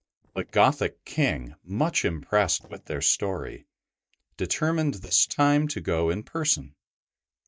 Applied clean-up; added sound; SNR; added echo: neural mask model DeepFilterNet 3.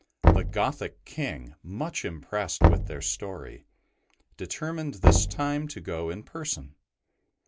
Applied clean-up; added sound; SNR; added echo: none; Knock; -5 dB; none.